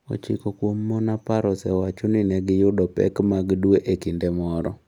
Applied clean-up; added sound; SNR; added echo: none; none; none; none.